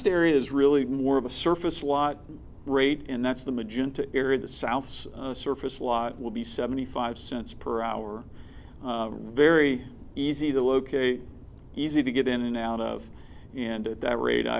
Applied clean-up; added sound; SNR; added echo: none; none; none; none.